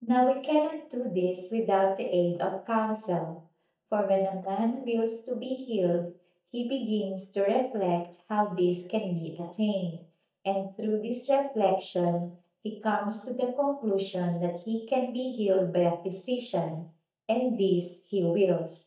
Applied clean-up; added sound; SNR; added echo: neural mask model DeepFilterNet 3.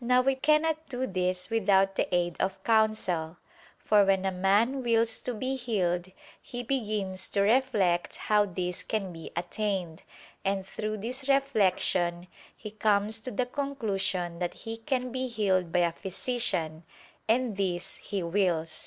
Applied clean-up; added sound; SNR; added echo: none; none; none; none.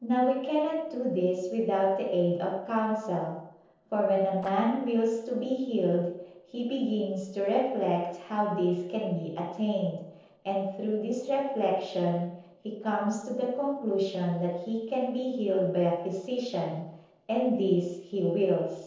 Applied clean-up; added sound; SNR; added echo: neural separator model SepFormer DNS4.